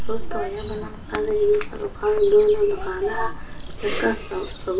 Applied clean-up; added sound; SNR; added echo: none; Bird vocalization, bird call, bird song; 11 dB; reverberation time 0.2 s.